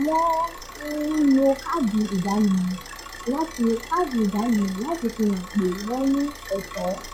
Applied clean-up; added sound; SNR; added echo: classical method log-MMSE.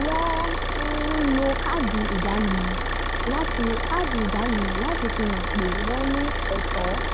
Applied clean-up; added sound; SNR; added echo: none; Idling / Car; -2 dB; none.